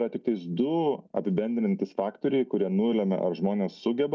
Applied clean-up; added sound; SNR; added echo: none; none; none; none.